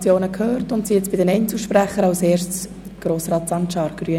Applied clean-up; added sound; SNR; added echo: none; none; none; none.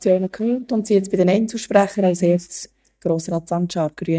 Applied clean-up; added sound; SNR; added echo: neural mask model DeepFilterNet 3.